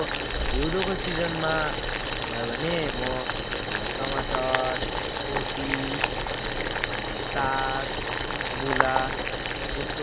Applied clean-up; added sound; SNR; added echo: none; Boiling; -3 dB; none.